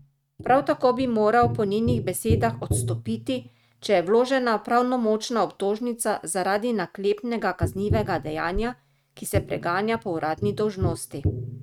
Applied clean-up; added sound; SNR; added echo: neural mask model RNNoise.